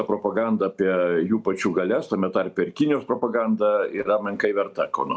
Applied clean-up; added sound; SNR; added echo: none; none; none; none.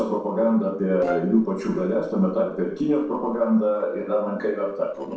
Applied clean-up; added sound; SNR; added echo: neural separator model SepFormer DNS4.